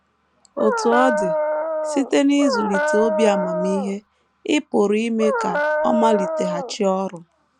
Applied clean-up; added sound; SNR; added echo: none; Dog; 1 dB; none.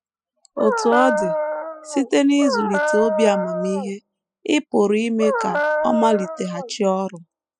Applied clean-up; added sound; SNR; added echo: classical method spectral subtraction.